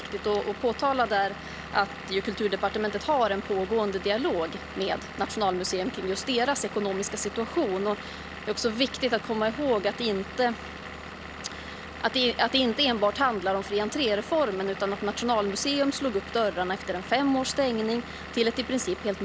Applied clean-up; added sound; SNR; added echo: none; Engine / Vehicle; 12 dB; none.